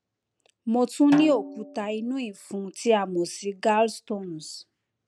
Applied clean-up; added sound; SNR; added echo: none; Snare drum; 12 dB; none.